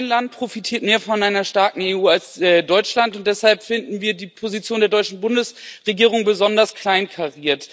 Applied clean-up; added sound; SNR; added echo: none; none; none; none.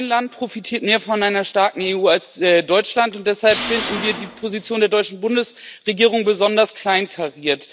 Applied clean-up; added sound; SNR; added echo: none; Tools; 9 dB; none.